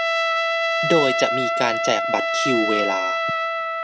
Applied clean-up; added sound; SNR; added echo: none; Trumpet; -3 dB; none.